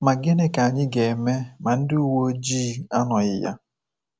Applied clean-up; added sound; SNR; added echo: none; none; none; none.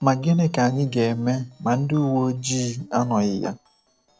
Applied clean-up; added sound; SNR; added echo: neural separator model SepFormer DNS4.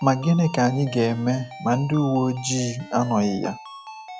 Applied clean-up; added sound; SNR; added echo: none; Ringtone; 17 dB; none.